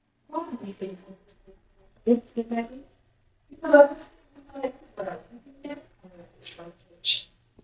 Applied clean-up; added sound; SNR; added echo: neural mask model DeepFilterNet 3.